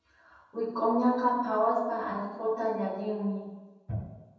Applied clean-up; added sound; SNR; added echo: none; none; none; reverberation time 1.1 s.